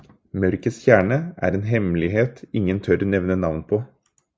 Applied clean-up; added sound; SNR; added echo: none; none; none; none.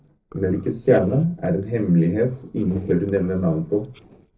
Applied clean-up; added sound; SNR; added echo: neural separator model SepFormer DNS4.